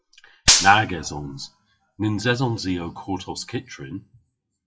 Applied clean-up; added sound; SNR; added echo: classical method WPE with log-MMSE.